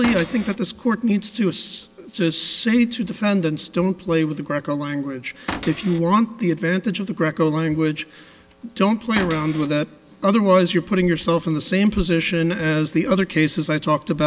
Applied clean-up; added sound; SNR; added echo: none; Cupboard open or close / Door; 11 dB; none.